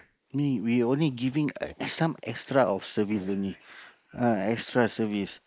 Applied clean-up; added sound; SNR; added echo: neural mask model Resemble Enhance denoiser.